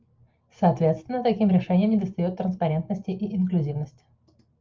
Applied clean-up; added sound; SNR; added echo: none; none; none; none.